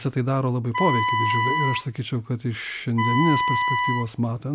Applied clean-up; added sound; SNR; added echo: none; Wind instrument, woodwind instrument; 1 dB; none.